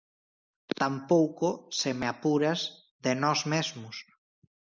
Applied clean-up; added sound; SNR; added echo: none; none; none; none.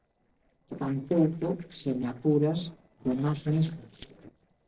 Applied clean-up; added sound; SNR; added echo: neural separator model SepFormer DNS4.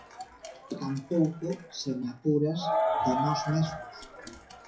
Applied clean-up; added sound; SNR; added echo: classical method WPE with log-MMSE.